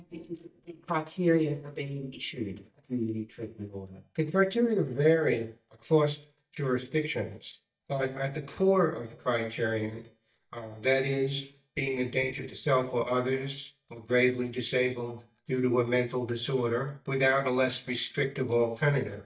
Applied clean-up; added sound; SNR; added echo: neural mask model DeepFilterNet 3.